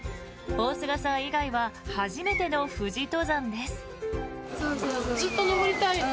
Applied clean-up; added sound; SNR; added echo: none; Bird; 12 dB; none.